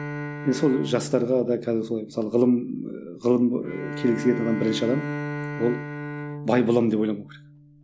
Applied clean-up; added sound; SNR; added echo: none; Bowed string instrument; 10 dB; none.